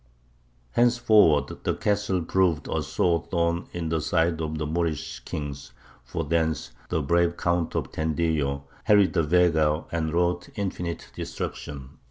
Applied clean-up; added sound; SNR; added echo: none; none; none; none.